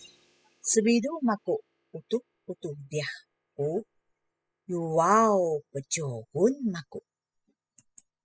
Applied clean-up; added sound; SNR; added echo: classical method spectral subtraction.